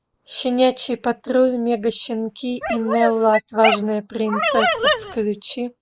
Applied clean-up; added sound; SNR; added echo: neural mask model Resemble Enhance denoiser.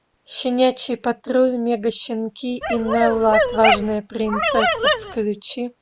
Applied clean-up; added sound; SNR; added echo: none; Dog; 1 dB; none.